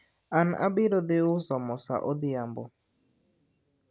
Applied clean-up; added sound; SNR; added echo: none; none; none; none.